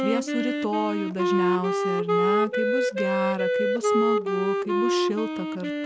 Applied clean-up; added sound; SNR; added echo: none; Wind instrument, woodwind instrument; -5 dB; none.